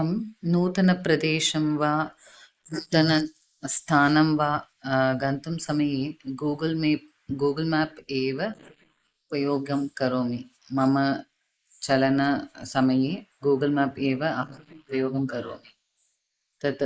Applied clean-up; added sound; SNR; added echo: neural mask model Resemble Enhance denoiser.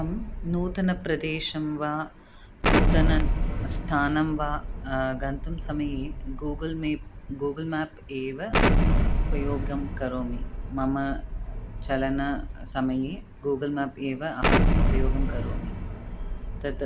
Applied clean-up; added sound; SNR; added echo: none; Explosion; -3 dB; none.